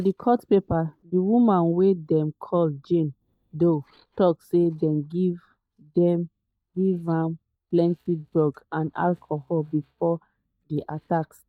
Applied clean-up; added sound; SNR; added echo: neural mask model DeepFilterNet 3.